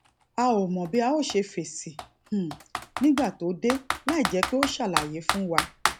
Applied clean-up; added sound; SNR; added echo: none; Computer keyboard; 5 dB; none.